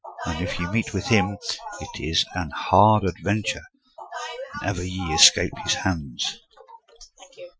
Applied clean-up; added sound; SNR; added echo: classical method Wiener filter.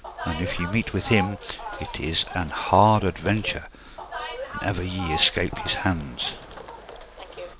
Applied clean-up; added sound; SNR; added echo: none; Bus; 11 dB; none.